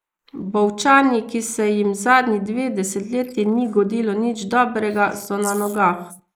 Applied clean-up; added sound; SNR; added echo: neural mask model Resemble Enhance denoiser.